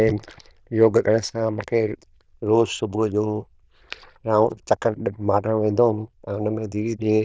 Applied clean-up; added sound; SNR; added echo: neural diffusion model UNIVERSE++.